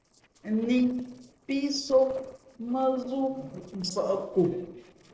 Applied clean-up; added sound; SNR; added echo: neural separator model SepFormer DNS4.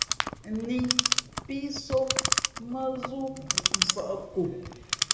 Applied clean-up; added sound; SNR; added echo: none; Clock; -3 dB; reverberation time 0.7 s.